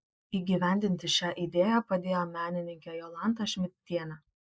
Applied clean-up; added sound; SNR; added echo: neural mask model Resemble Enhance denoiser.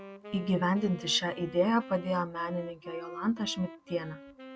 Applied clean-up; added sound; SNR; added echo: none; Wind instrument, woodwind instrument; 15 dB; none.